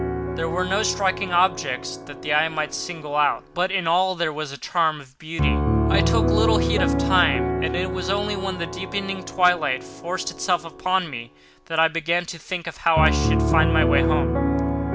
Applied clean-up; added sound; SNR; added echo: none; Piano; 0 dB; none.